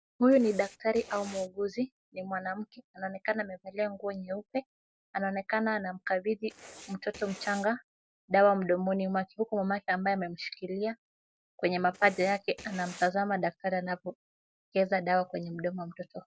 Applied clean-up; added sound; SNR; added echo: none; Writing; 18 dB; none.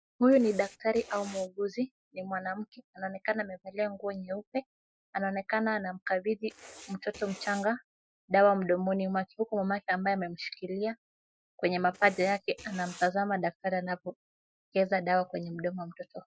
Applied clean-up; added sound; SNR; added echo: classical method Wiener filter.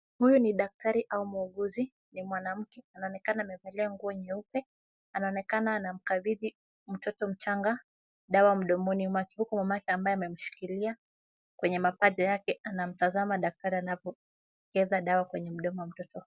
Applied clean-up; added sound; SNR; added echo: none; none; none; none.